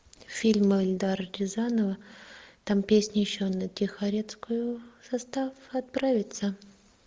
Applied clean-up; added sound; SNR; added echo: none; none; none; none.